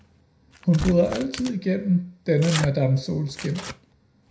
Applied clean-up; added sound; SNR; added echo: none; Tearing; 13 dB; reverberation time 0.5 s.